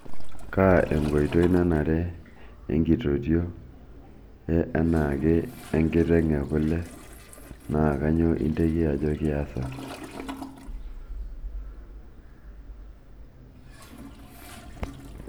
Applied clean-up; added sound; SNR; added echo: none; Toilet flush; 19 dB; none.